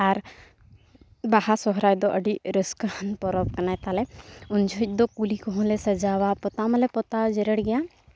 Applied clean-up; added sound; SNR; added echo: none; none; none; none.